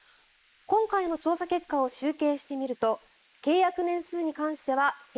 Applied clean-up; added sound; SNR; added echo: neural mask model Resemble Enhance denoiser.